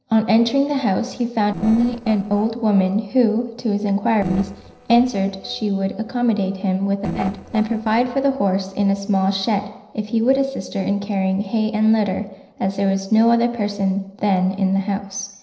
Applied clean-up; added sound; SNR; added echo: neural separator model SepFormer DNS4.